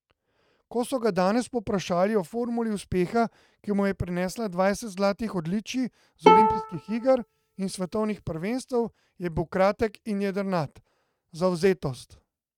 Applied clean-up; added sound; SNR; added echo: neural mask model RNNoise.